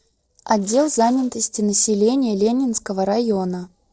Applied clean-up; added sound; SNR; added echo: neural separator model SepFormer DNS4.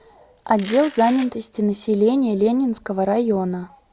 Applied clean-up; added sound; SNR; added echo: none; Domestic sounds, home sounds; 17 dB; none.